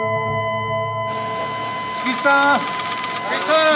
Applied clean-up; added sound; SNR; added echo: none; Wind instrument, woodwind instrument; 6 dB; none.